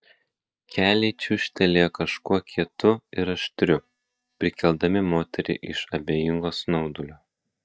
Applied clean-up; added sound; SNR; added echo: neural mask model DeepFilterNet 3.